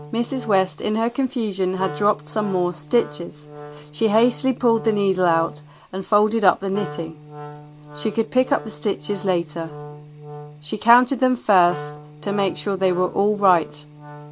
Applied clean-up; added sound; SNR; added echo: none; Wind instrument, woodwind instrument; 16 dB; none.